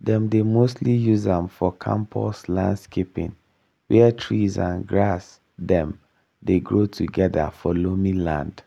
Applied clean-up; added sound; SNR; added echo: none; none; none; none.